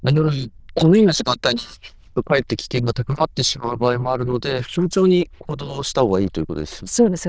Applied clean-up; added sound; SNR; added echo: neural diffusion model UNIVERSE++.